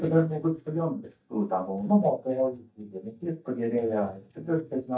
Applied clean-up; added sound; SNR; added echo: neural mask model DeepFilterNet 3.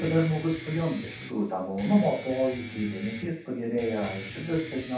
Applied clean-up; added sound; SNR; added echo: none; Guitar; 13 dB; reverberation time 0.7 s.